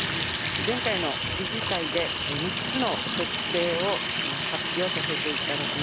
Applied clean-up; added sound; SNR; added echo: none; Sink (filling or washing) / Water tap, faucet; -3 dB; none.